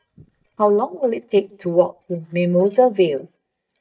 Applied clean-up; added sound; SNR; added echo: neural mask model DeepFilterNet 3.